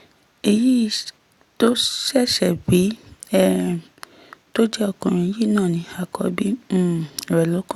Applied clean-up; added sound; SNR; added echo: none; none; none; none.